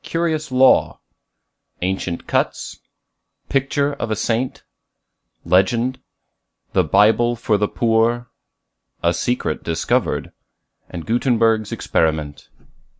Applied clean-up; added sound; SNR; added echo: none; none; none; none.